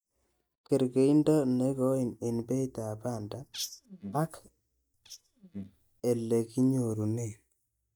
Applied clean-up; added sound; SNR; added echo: neural mask model DeepFilterNet 3.